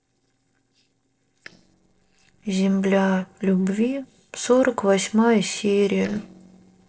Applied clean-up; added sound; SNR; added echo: neural separator model SepFormer DNS4.